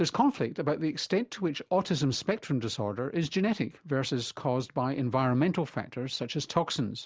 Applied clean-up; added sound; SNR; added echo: none; none; none; none.